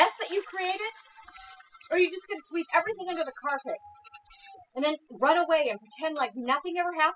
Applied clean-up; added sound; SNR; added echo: classical method spectral subtraction.